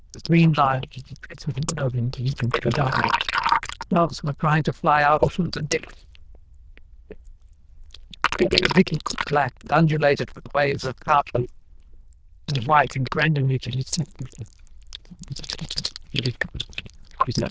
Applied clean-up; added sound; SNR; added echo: neural diffusion model UNIVERSE++.